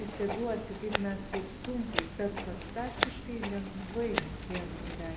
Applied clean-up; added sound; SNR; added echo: none; Scissors; -3 dB; reverberation time 0.7 s.